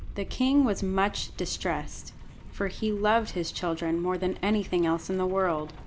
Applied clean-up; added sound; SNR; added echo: none; Truck; 12 dB; none.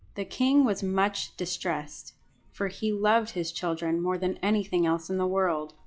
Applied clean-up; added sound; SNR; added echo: classical method log-MMSE.